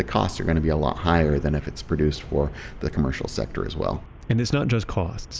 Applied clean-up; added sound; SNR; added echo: none; Traffic noise, roadway noise; 17 dB; none.